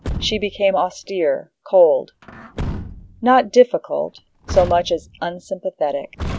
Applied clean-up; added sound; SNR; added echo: none; Truck; 12 dB; none.